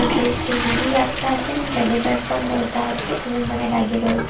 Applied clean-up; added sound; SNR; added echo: none; Toilet flush / Water; 3 dB; reverberation time 0.2 s.